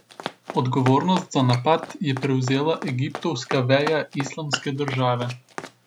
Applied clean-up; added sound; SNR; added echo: none; Run; 12 dB; none.